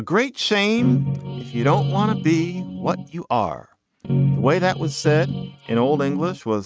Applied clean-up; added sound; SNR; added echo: neural mask model RNNoise.